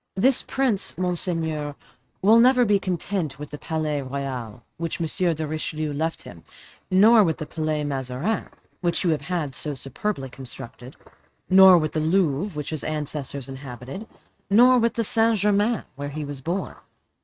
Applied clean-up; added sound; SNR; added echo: neural mask model RNNoise.